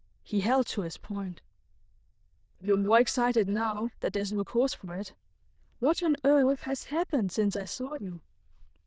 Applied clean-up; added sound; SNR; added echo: neural diffusion model UNIVERSE++.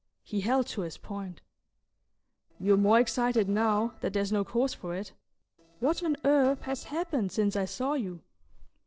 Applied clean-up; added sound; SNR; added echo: neural separator model SepFormer DNS4.